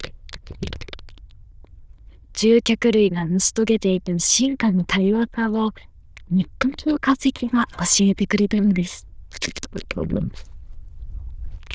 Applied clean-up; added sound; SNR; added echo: neural diffusion model UNIVERSE++.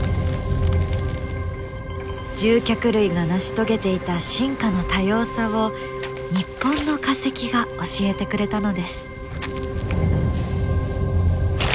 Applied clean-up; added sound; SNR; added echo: none; none; none; none.